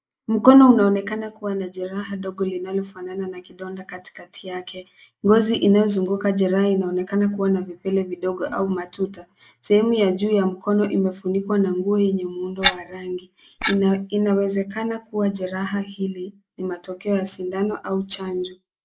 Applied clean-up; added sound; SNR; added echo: neural mask model Resemble Enhance denoiser.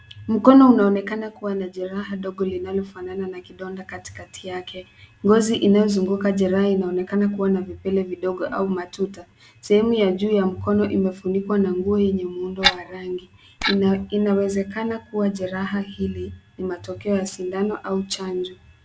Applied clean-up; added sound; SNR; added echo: none; Clock; 3 dB; none.